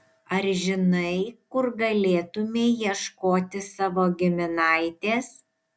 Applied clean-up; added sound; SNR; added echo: none; none; none; none.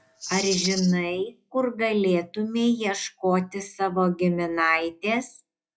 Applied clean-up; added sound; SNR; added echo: classical method log-MMSE.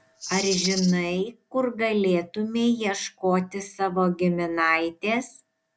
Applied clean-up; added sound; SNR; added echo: none; Rattle (instrument); 7 dB; none.